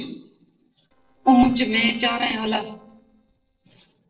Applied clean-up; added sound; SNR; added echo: neural separator model SepFormer DNS4.